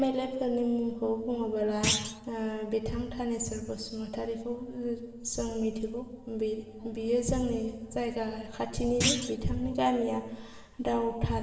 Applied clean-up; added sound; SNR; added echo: none; Thump, thud; 4 dB; reverberation time 1.1 s.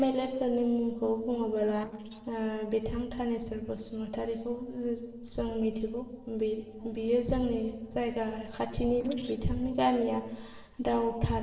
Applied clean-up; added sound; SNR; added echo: neural separator model SepFormer DNS4.